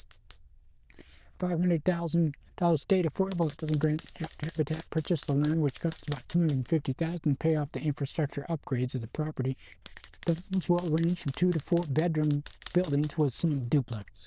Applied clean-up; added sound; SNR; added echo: neural diffusion model UNIVERSE++.